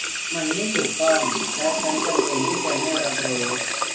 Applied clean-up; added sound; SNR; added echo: none; Sink (filling or washing) / Water tap, faucet; -2 dB; reverberation time 0.6 s.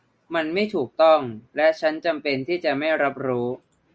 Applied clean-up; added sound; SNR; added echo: none; none; none; none.